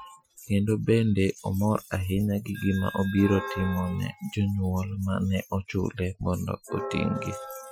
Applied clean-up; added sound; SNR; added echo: classical method Wiener filter.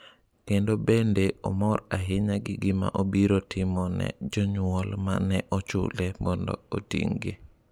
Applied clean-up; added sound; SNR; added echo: none; none; none; none.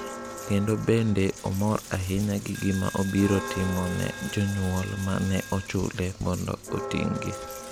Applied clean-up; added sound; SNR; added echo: none; Coin (dropping) + Church bell; 11 dB; none.